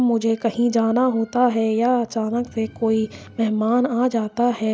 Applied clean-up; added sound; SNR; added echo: none; none; none; none.